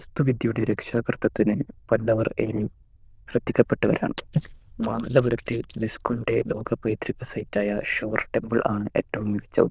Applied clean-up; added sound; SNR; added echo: neural diffusion model UNIVERSE++.